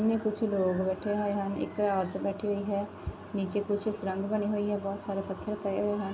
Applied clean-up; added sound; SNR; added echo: none; none; none; none.